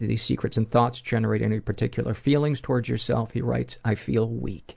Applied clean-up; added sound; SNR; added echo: none; none; none; none.